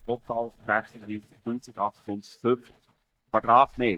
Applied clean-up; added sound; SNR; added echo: neural mask model DeepFilterNet 3.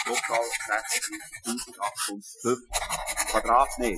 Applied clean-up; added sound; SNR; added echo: classical method Wiener filter.